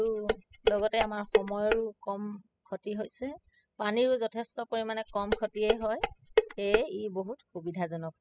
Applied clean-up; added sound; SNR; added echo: classical method spectral subtraction.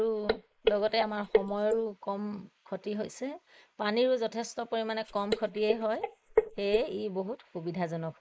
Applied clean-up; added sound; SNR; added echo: neural mask model Resemble Enhance denoiser.